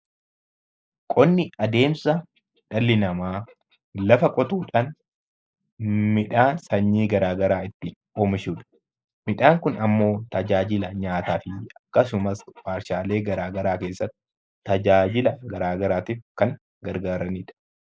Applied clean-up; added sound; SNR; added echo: neural mask model Resemble Enhance denoiser.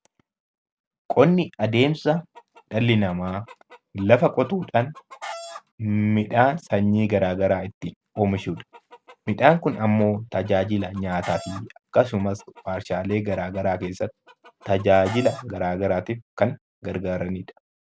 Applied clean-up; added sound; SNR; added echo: none; Chicken, rooster; 20 dB; none.